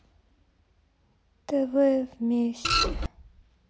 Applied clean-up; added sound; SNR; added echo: none; Printer; -4 dB; none.